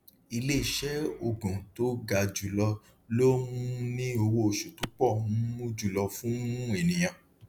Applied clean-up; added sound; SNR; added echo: none; Clapping; 9 dB; none.